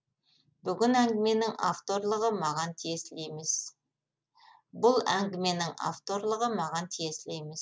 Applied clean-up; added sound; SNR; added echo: none; none; none; none.